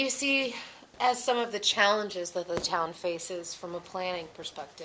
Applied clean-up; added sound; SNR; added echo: none; Fire / Fireworks; 19 dB; none.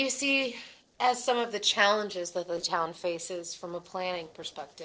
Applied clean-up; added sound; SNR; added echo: neural separator model SepFormer DNS4.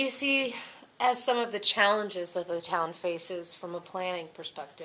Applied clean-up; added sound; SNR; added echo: none; none; none; none.